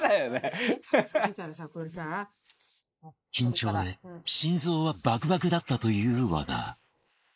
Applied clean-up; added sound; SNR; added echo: neural mask model Resemble Enhance denoiser.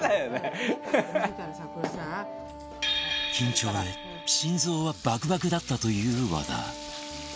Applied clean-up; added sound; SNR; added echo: none; Wind instrument, woodwind instrument; 15 dB; none.